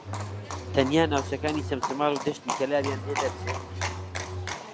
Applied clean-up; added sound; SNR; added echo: none; Bowed string instrument + Livestock, farm animals, working animals; 4 dB; none.